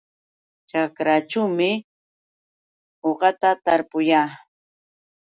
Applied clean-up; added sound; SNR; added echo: none; none; none; none.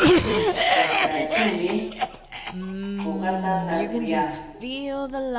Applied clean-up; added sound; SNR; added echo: none; Cough; -5 dB; reverberation time 0.8 s.